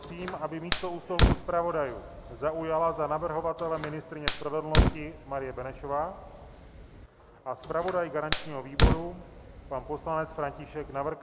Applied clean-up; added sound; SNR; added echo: none; Fire; -3 dB; none.